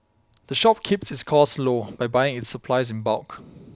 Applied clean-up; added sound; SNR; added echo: none; none; none; none.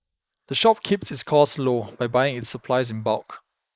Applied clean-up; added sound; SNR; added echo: neural mask model Resemble Enhance denoiser.